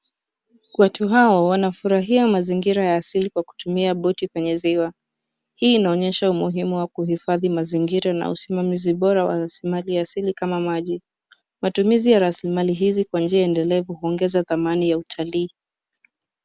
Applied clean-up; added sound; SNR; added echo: none; none; none; none.